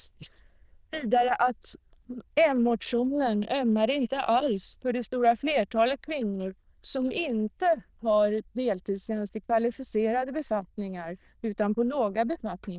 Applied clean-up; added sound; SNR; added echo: neural diffusion model UNIVERSE++.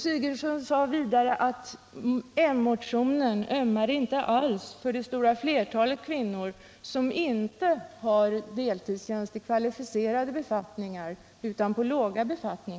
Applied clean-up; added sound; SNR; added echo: none; none; none; none.